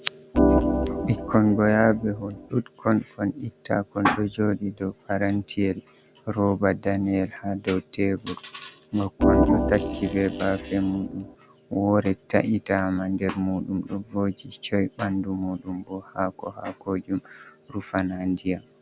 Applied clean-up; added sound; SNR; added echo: none; Organ; -1 dB; none.